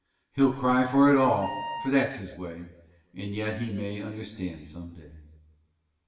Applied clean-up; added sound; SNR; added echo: none; Wind instrument, woodwind instrument; 9 dB; reverberation time 1.0 s.